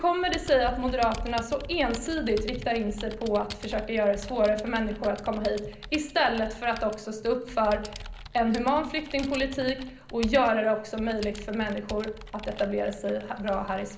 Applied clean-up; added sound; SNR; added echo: none; Computer keyboard; 13 dB; reverberation time 0.5 s.